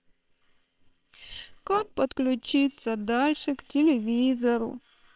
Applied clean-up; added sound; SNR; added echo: neural separator model SepFormer WHAMR!.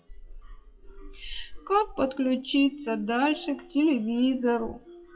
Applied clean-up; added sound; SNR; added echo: classical method WPE with log-MMSE.